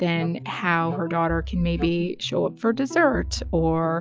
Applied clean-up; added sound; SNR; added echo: classical method log-MMSE.